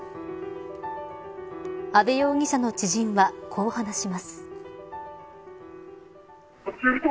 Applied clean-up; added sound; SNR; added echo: none; none; none; none.